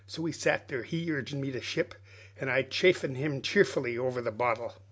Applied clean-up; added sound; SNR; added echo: none; none; none; none.